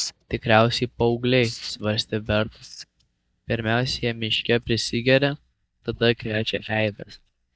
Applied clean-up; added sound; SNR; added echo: neural mask model DeepFilterNet 3.